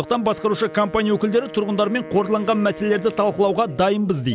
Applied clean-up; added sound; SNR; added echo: none; Wind instrument, woodwind instrument; 17 dB; none.